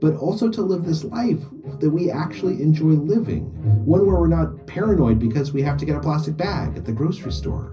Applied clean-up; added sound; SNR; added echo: none; none; none; reverberation time 0.4 s.